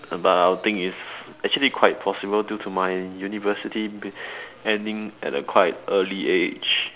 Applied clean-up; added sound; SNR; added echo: none; none; none; none.